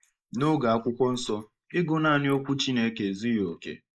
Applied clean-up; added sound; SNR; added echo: neural mask model Resemble Enhance denoiser.